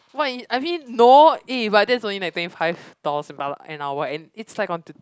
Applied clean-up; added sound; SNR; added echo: none; none; none; none.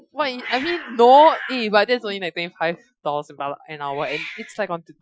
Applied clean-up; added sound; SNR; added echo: classical method Wiener filter.